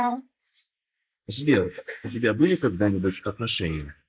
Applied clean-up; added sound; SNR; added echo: neural mask model Resemble Enhance denoiser.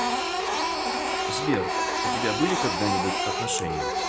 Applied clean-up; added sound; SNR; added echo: none; Printer; -4 dB; none.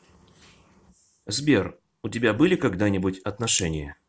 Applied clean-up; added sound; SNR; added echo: none; none; none; none.